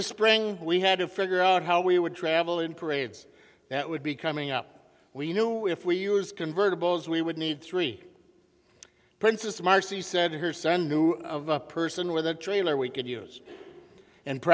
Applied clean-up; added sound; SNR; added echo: none; none; none; none.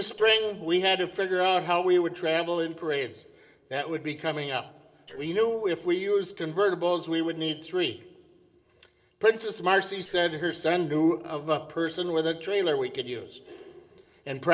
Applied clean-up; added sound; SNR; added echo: neural separator model SepFormer DNS4.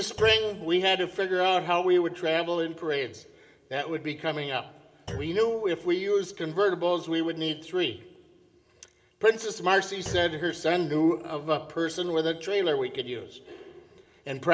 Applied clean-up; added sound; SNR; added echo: none; Thump, thud; 20 dB; reverberation time 1.3 s.